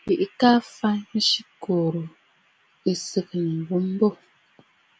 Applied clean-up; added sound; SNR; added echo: none; none; none; none.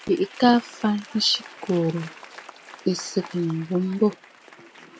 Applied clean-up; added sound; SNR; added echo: none; Applause / Crowd; 19 dB; none.